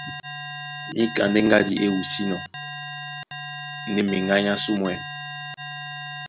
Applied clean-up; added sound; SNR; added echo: none; Alarm; 10 dB; none.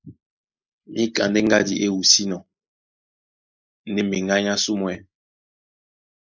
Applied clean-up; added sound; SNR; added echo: neural mask model Resemble Enhance denoiser.